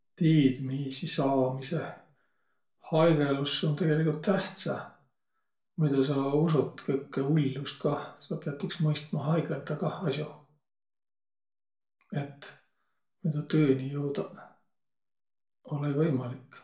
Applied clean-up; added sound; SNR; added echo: none; none; none; reverberation time 0.4 s.